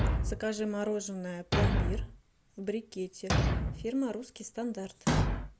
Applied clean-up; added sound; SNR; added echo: none; Thump, thud; -4 dB; none.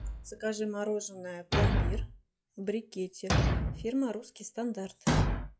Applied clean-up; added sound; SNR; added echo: classical method log-MMSE.